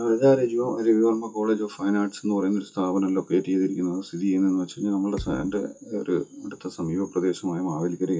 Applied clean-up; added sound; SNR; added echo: classical method WPE with log-MMSE.